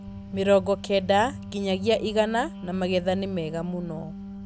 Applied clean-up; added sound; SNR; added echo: none; Wind instrument, woodwind instrument; 14 dB; none.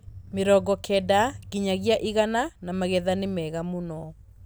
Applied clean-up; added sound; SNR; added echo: none; none; none; none.